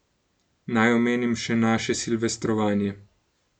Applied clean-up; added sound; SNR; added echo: none; none; none; none.